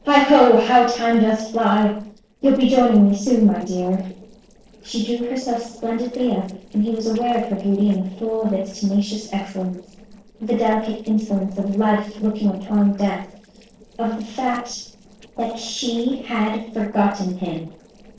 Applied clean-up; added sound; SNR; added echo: neural separator model SepFormer DNS4.